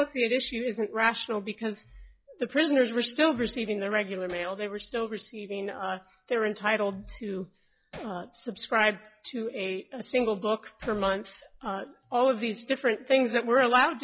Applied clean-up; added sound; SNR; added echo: classical method log-MMSE.